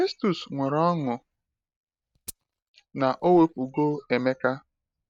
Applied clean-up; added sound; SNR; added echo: neural mask model RNNoise.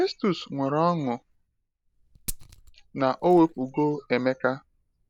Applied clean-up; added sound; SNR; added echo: none; Glass; 19 dB; none.